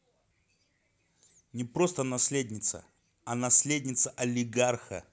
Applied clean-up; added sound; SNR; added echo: none; none; none; none.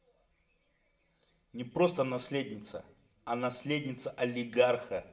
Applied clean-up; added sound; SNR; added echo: none; none; none; reverberation time 0.7 s.